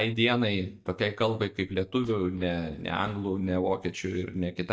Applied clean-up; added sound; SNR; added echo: neural mask model DeepFilterNet 3.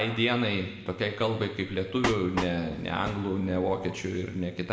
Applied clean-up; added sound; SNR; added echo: none; Train; 8 dB; reverberation time 1.4 s.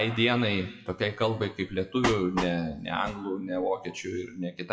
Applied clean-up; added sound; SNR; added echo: classical method WPE with log-MMSE.